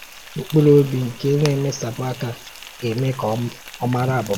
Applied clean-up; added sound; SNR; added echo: none; Frying (food); 17 dB; none.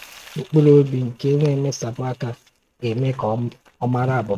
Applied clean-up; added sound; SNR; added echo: neural mask model RNNoise.